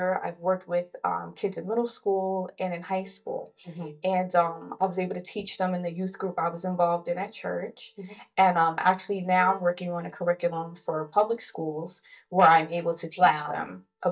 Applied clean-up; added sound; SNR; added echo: neural mask model DeepFilterNet 3.